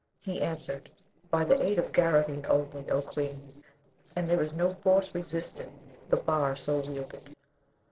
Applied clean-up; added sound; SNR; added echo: neural separator model SepFormer DNS4.